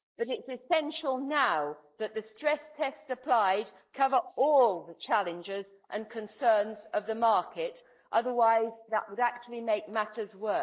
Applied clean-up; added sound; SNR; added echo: neural mask model Resemble Enhance denoiser.